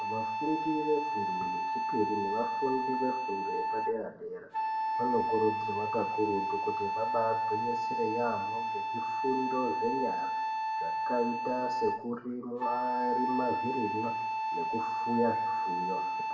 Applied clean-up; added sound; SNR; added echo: none; Wind instrument, woodwind instrument; -2 dB; reverberation time 0.6 s.